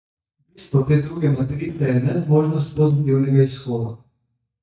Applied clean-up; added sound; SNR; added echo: neural mask model DeepFilterNet 3.